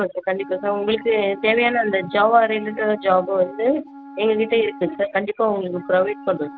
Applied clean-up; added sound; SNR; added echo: none; Wind instrument, woodwind instrument; 17 dB; none.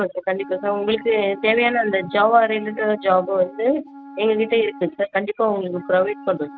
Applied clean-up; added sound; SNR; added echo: neural mask model RNNoise.